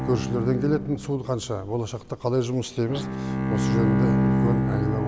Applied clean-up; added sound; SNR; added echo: none; Bowed string instrument; -1 dB; none.